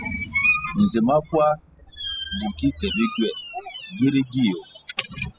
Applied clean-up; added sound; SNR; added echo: classical method spectral subtraction.